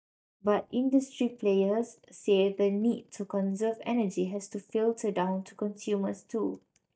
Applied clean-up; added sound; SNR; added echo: neural mask model DeepFilterNet 3.